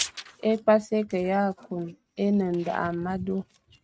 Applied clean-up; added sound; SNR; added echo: neural mask model RNNoise.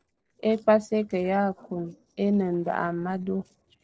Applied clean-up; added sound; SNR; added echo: neural separator model SepFormer DNS4.